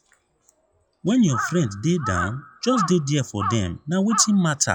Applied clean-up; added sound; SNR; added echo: classical method log-MMSE.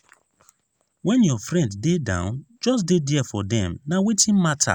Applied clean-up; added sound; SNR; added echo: none; none; none; none.